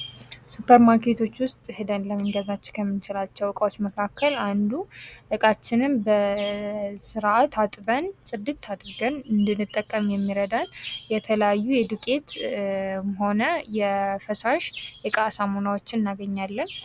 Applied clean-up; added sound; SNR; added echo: none; none; none; none.